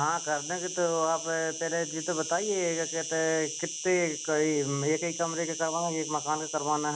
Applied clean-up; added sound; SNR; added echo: none; Insect; 8 dB; none.